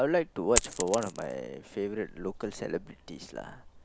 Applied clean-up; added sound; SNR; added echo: none; Coin (dropping); 6 dB; none.